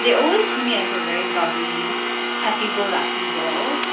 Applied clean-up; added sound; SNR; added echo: none; Domestic sounds, home sounds; 0 dB; reverberation time 0.4 s.